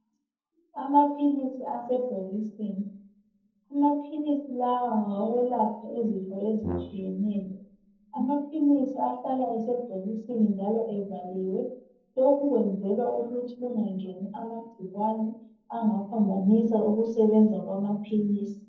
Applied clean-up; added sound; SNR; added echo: neural separator model SepFormer DNS4.